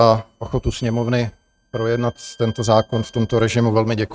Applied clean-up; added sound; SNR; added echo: neural mask model RNNoise.